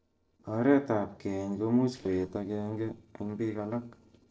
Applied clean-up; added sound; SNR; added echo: neural separator model SepFormer DNS4.